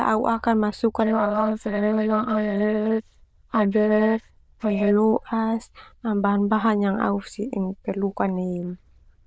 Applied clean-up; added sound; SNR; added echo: neural diffusion model UNIVERSE++.